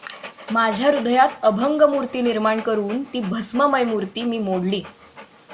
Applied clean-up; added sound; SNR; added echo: none; Dog; 20 dB; none.